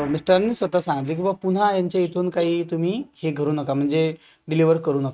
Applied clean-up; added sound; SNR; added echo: neural mask model RNNoise.